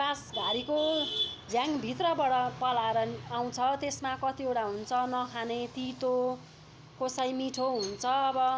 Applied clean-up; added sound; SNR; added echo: none; none; none; none.